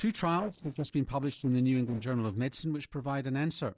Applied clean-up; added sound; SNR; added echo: neural separator model SepFormer DNS4.